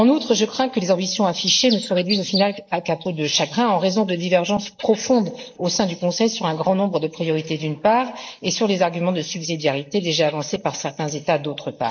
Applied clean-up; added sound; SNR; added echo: neural mask model Resemble Enhance denoiser.